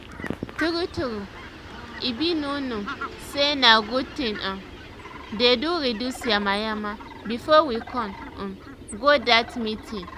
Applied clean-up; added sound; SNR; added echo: none; Fowl; 13 dB; none.